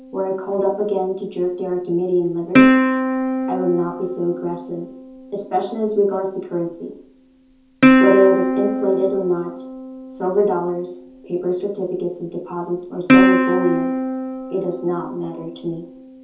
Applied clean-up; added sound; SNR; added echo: none; Plucked string instrument; -1 dB; reverberation time 0.5 s.